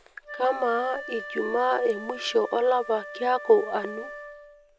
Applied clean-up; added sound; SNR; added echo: none; Wind instrument, woodwind instrument; 13 dB; none.